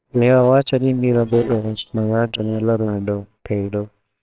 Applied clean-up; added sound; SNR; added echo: neural separator model SepFormer WHAMR!.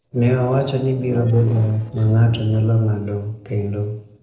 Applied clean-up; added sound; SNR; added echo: neural separator model SepFormer DNS4.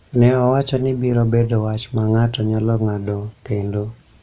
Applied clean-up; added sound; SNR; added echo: none; none; none; none.